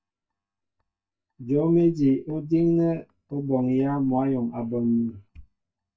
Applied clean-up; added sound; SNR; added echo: neural mask model DeepFilterNet 3.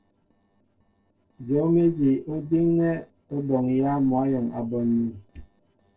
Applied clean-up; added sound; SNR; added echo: neural separator model SepFormer DNS4.